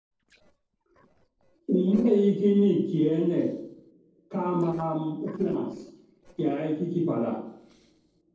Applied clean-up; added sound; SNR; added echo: neural separator model SepFormer DNS4.